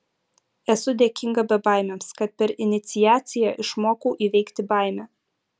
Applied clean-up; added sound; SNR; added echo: none; none; none; none.